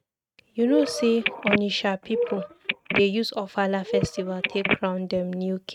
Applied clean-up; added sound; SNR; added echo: neural mask model RNNoise.